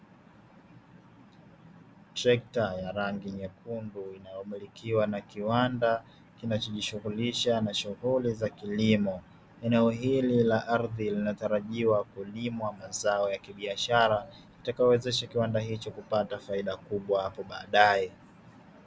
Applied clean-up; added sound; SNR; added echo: none; none; none; none.